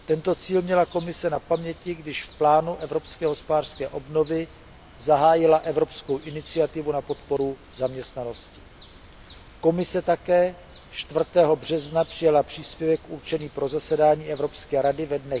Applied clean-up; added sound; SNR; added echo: none; Bird; 19 dB; none.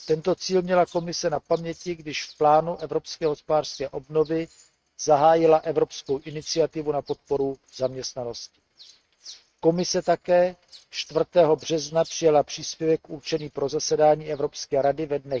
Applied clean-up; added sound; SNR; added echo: neural mask model RNNoise.